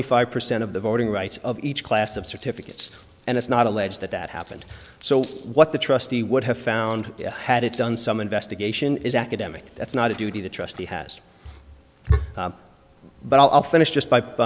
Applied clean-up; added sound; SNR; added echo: none; Coin (dropping); 19 dB; none.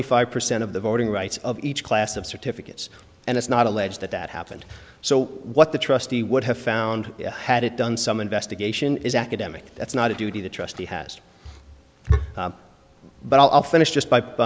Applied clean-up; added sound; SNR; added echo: none; none; none; none.